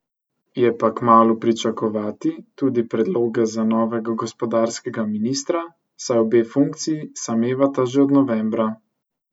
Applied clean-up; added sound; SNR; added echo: none; none; none; none.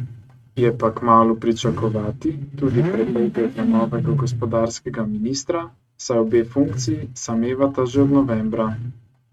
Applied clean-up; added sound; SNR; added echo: neural mask model RNNoise.